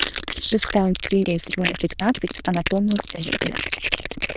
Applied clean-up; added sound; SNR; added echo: neural diffusion model UNIVERSE++.